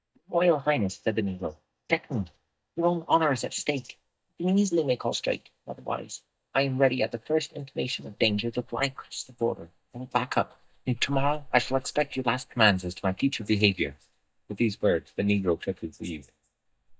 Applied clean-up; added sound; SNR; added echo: neural mask model DeepFilterNet 3.